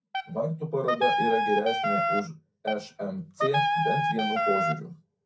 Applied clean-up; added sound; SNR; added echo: none; Wind instrument, woodwind instrument; -3 dB; reverberation time 0.3 s.